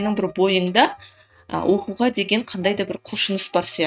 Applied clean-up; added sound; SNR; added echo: neural mask model RNNoise.